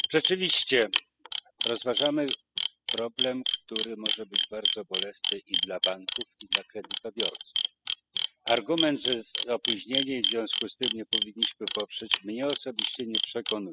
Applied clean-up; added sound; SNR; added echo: classical method spectral subtraction.